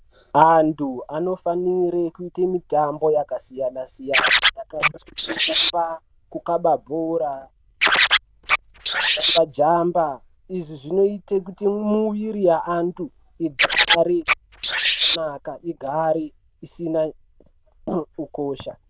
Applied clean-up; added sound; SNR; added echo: neural diffusion model UNIVERSE++.